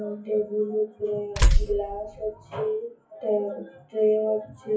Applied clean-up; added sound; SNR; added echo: classical method WPE with log-MMSE.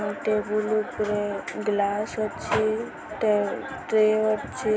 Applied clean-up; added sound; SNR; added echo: none; none; none; none.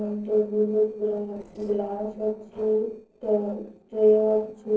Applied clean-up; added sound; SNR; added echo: neural separator model SepFormer DNS4.